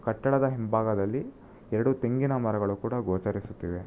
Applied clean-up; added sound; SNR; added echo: none; none; none; none.